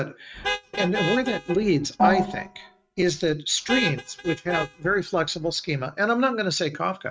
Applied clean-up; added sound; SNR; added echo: neural mask model RNNoise.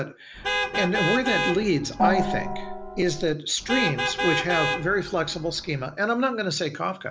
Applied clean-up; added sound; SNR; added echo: none; Gong + Vehicle horn, car horn, honking; 1 dB; none.